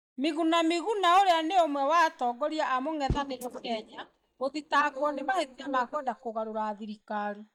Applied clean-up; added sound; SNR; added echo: neural mask model DeepFilterNet 3.